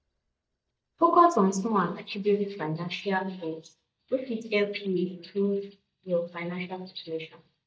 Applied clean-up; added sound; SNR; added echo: neural mask model DeepFilterNet 3.